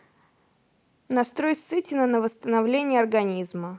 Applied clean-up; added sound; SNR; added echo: none; none; none; none.